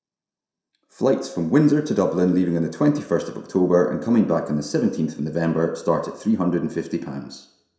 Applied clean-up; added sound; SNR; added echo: none; none; none; reverberation time 0.6 s.